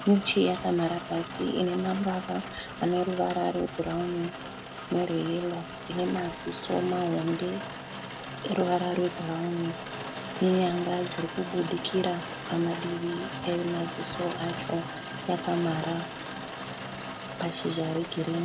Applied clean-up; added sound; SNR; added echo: none; Rain; 8 dB; none.